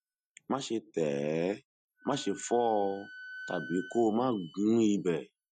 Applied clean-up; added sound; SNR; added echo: classical method Wiener filter.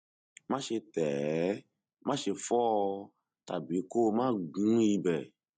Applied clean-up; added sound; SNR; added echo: none; none; none; none.